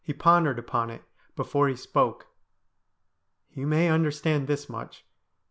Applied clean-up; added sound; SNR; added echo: none; none; none; none.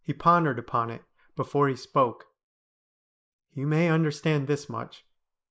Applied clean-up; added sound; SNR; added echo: neural mask model Resemble Enhance denoiser.